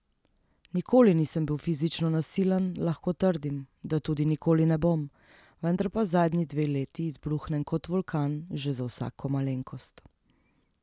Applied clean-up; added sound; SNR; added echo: none; none; none; none.